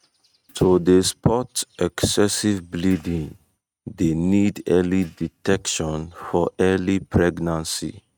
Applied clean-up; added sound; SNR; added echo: neural mask model RNNoise.